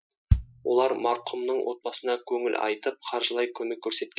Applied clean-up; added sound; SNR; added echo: classical method Wiener filter.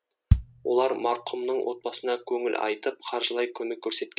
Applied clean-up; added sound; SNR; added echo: none; Bass drum; 2 dB; none.